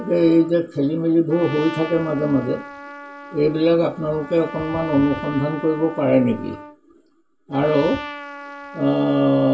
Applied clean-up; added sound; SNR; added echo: none; Trumpet; 15 dB; reverberation time 0.2 s.